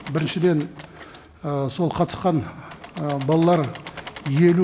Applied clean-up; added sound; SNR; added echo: none; Engine / Mechanisms; 18 dB; none.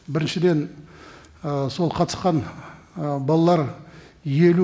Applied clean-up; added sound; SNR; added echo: none; none; none; none.